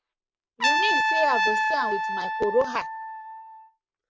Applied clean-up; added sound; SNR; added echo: none; Trumpet; -4 dB; none.